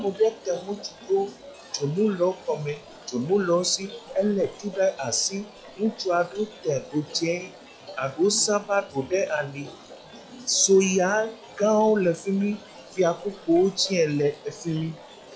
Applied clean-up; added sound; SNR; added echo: classical method log-MMSE.